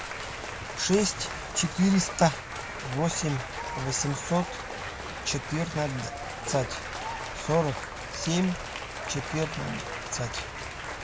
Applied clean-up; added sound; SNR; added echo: none; Applause / Cheering; 7 dB; none.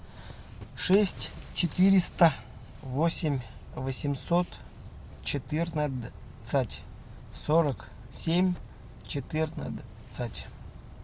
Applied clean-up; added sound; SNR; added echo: none; none; none; none.